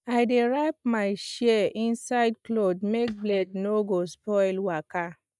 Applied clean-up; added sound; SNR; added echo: neural mask model DeepFilterNet 3.